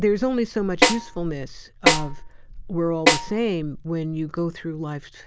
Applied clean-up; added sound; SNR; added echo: none; Snare drum; -2 dB; none.